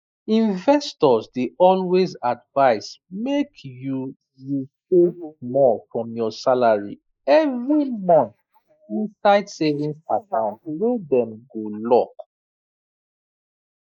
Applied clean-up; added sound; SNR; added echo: neural mask model Resemble Enhance denoiser.